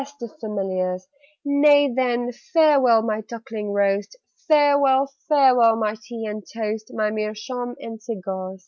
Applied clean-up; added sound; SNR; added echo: none; none; none; none.